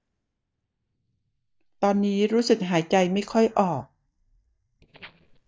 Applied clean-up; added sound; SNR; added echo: neural mask model DeepFilterNet 3.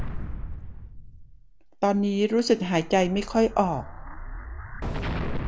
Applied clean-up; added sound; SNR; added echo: none; Explosion; 7 dB; none.